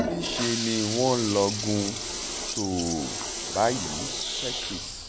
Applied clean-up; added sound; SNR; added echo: none; Toilet flush; 3 dB; none.